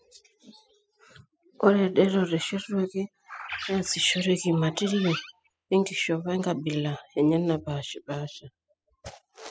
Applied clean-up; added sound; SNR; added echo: classical method spectral subtraction.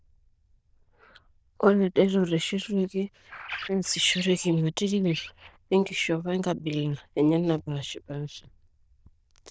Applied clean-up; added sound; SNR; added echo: neural diffusion model UNIVERSE++.